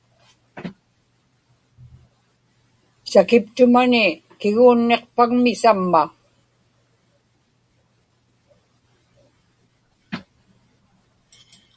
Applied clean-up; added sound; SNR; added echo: none; none; none; none.